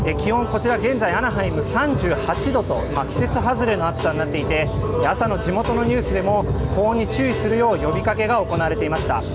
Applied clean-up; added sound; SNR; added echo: none; none; none; none.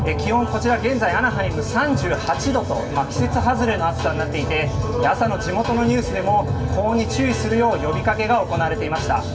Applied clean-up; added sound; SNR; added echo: none; none; none; reverberation time 0.4 s.